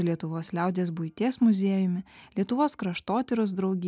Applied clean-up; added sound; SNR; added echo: none; none; none; none.